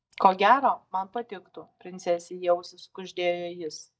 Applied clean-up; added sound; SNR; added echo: neural mask model DeepFilterNet 3.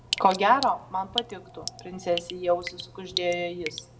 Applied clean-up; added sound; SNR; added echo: none; Drip; 10 dB; reverberation time 0.4 s.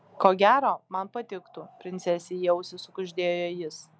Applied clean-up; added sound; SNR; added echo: none; none; none; none.